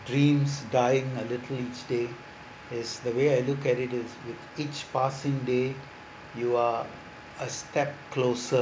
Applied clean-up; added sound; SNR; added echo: none; none; none; none.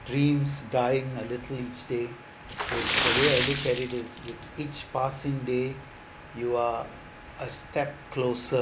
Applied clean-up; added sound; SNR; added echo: none; Splash, splatter; 4 dB; none.